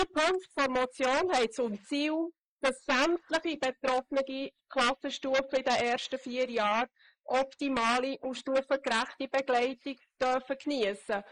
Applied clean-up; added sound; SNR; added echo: neural mask model Resemble Enhance denoiser.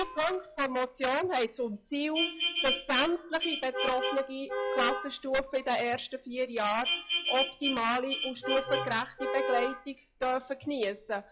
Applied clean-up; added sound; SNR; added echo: classical method log-MMSE.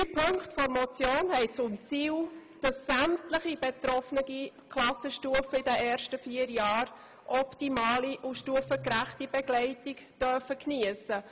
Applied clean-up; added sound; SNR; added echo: none; none; none; none.